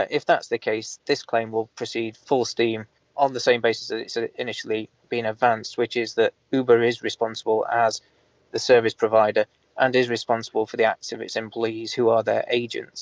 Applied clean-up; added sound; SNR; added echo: none; none; none; none.